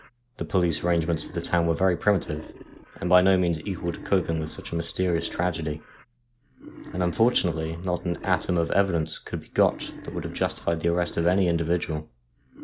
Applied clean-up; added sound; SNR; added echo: none; Wild animals; 16 dB; none.